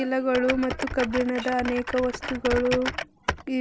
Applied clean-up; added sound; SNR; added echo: none; Typing; 7 dB; none.